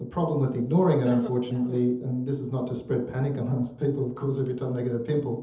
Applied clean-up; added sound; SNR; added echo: neural separator model SepFormer DNS4.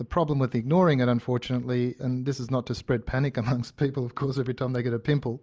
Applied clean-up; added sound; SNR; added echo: none; none; none; none.